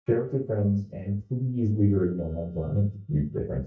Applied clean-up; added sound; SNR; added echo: neural mask model DeepFilterNet 3.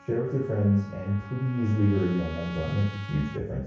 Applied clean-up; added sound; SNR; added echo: none; Trumpet; 18 dB; reverberation time 0.6 s.